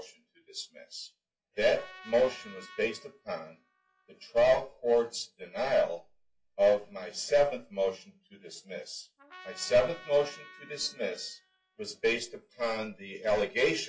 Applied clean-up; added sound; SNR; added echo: classical method WPE with log-MMSE.